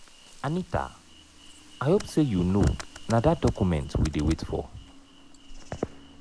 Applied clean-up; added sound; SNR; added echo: none; Insect + Computer keyboard; 17 dB; none.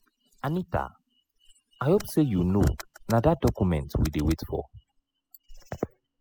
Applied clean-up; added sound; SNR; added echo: classical method spectral subtraction.